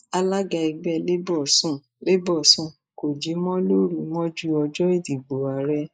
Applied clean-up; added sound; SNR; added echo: neural mask model Resemble Enhance denoiser.